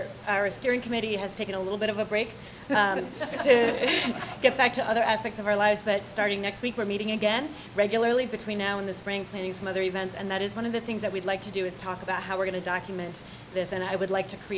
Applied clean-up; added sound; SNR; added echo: none; Tambourine; 13 dB; none.